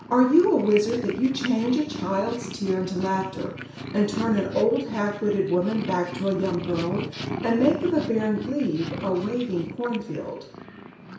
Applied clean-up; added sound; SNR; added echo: none; Purr; 10 dB; reverberation time 0.6 s.